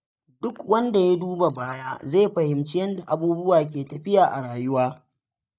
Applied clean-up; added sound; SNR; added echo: neural mask model DeepFilterNet 3.